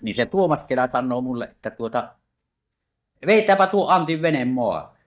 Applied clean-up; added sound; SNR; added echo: neural mask model DeepFilterNet 3.